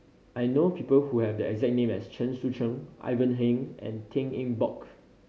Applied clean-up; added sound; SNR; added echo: none; none; none; none.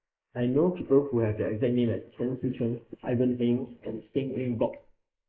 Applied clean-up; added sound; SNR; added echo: neural mask model Resemble Enhance denoiser.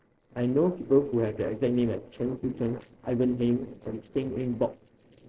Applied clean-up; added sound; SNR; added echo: neural separator model SepFormer DNS4.